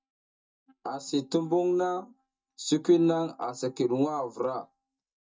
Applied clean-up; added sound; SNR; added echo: neural mask model DeepFilterNet 3.